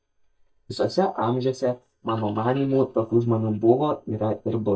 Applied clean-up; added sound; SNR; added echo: neural mask model DeepFilterNet 3.